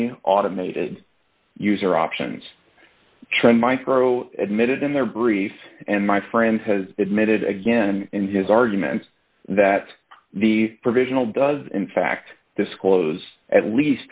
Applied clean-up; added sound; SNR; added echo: none; none; none; none.